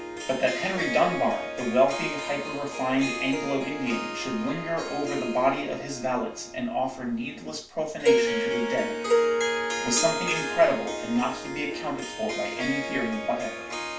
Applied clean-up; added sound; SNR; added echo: none; Harp; 2 dB; reverberation time 0.3 s.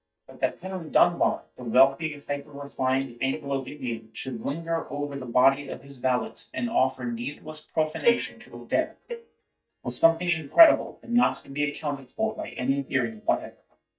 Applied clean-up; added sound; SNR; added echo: neural mask model DeepFilterNet 3.